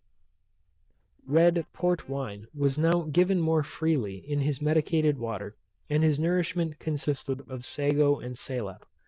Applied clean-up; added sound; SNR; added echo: neural diffusion model UNIVERSE++.